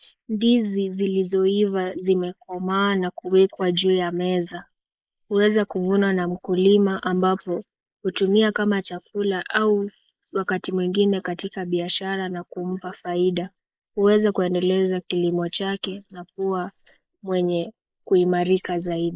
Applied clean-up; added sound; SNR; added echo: neural mask model Resemble Enhance denoiser.